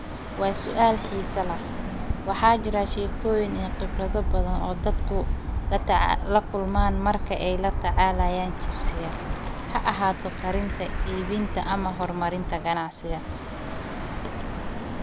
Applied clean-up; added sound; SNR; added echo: none; Bird; 1 dB; none.